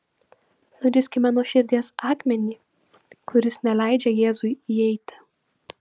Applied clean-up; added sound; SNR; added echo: none; none; none; none.